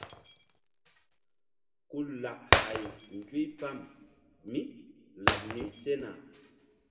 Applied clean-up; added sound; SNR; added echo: none; Shatter; -5 dB; reverberation time 1.2 s.